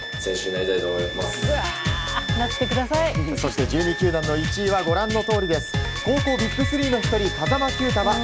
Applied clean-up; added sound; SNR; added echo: none; Wind instrument, woodwind instrument; 10 dB; none.